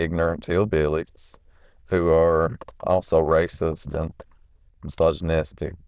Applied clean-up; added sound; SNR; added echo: neural diffusion model UNIVERSE++.